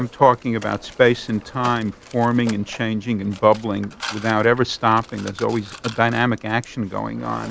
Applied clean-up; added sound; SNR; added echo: none; Mechanisms; 18 dB; none.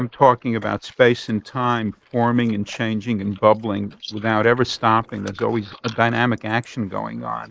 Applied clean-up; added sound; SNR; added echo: neural mask model Resemble Enhance denoiser.